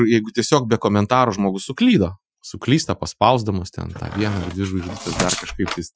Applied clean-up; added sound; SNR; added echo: classical method Wiener filter.